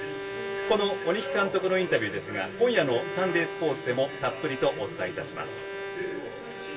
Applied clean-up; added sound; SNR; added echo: none; Bowed string instrument; 9 dB; reverberation time 0.1 s.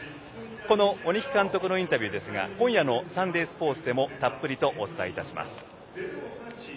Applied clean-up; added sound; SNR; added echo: none; none; none; none.